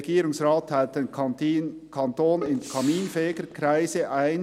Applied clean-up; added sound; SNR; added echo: none; Gunshot, gunfire + Bowed string instrument; 15 dB; none.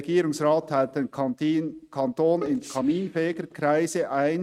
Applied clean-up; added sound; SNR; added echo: neural mask model RNNoise.